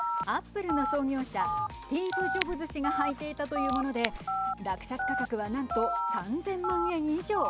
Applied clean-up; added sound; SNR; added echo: none; Telephone + Scissors; 1 dB; none.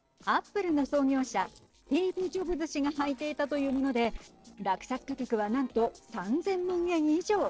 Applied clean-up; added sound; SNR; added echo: neural separator model SepFormer DNS4.